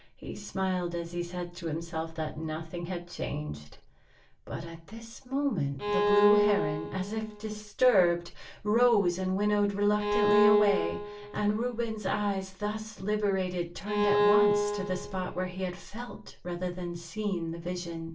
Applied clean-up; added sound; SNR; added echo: none; Bowed string instrument; -2 dB; reverberation time 0.3 s.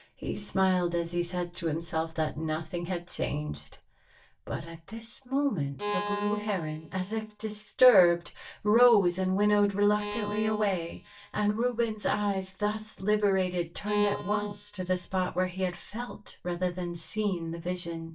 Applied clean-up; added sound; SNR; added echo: neural mask model DeepFilterNet 3.